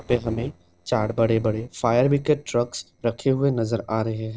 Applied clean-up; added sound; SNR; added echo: neural separator model SepFormer DNS4.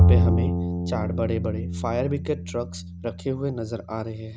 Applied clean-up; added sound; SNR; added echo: none; Bowed string instrument; -5 dB; none.